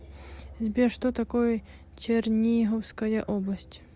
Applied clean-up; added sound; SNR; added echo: none; none; none; none.